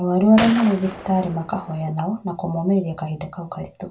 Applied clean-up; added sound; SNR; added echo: none; Gunshot, gunfire; 11 dB; reverberation time 0.1 s.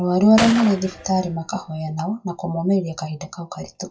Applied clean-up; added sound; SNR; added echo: classical method WPE with log-MMSE.